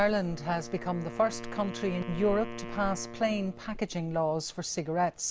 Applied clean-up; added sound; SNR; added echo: none; Meow / Purr + Wind instrument, woodwind instrument; 10 dB; none.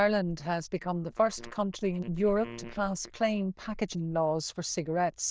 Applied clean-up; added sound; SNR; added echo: neural diffusion model UNIVERSE++.